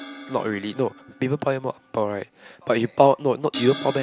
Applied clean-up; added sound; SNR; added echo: none; Crash cymbal; 12 dB; none.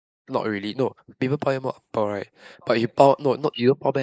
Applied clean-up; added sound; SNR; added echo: neural mask model Resemble Enhance denoiser.